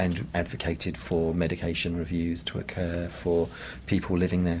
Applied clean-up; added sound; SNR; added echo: none; none; none; none.